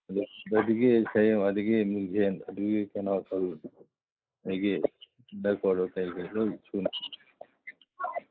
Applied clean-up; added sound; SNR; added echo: neural mask model Resemble Enhance denoiser.